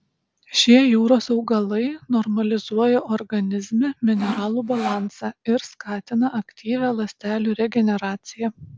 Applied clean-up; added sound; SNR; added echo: none; Sawing; 10 dB; none.